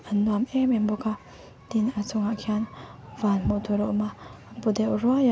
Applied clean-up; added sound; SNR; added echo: none; none; none; none.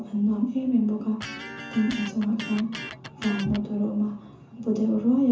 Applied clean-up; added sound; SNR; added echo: none; Electric guitar; 12 dB; reverberation time 0.6 s.